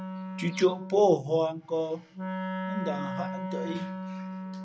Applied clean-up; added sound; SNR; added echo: none; Wind instrument, woodwind instrument; 6 dB; none.